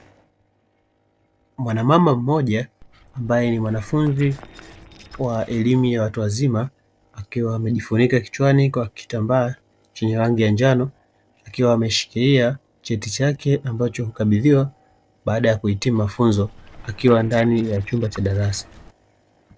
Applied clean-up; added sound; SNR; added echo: neural separator model SepFormer DNS4.